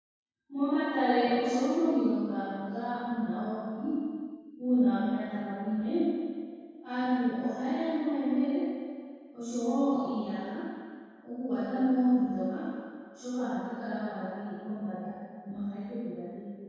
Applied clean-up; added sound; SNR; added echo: none; none; none; reverberation time 2.0 s.